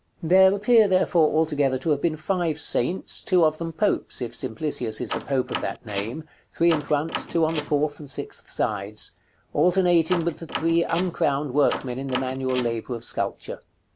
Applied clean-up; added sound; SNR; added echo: none; Door; 11 dB; none.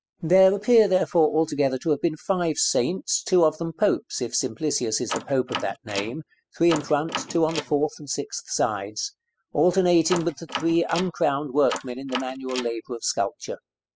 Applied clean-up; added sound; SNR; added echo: classical method spectral subtraction.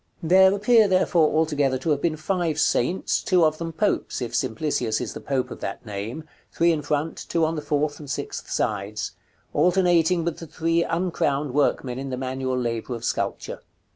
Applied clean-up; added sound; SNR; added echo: none; none; none; none.